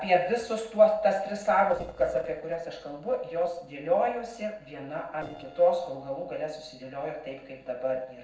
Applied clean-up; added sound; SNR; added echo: neural separator model SepFormer DNS4.